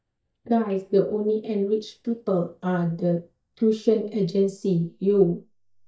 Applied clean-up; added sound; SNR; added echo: neural mask model DeepFilterNet 3.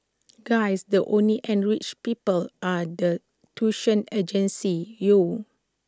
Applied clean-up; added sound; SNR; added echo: none; none; none; none.